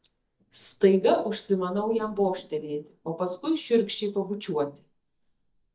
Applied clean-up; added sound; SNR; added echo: neural mask model DeepFilterNet 3.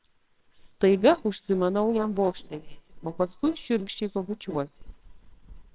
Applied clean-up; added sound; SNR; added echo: neural separator model SepFormer WHAMR!.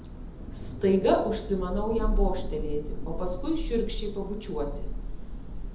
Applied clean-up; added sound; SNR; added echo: none; Thunder / Rain; 1 dB; reverberation time 0.7 s.